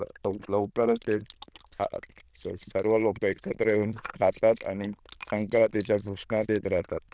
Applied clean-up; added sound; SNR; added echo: neural diffusion model UNIVERSE++.